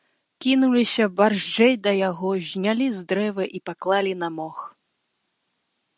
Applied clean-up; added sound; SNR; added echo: none; none; none; none.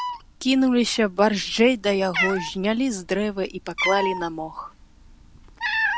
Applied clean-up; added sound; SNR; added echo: none; Cat; 7 dB; none.